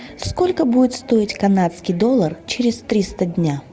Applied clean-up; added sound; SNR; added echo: none; none; none; none.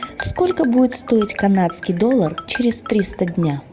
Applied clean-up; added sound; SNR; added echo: none; Marimba, xylophone; 16 dB; none.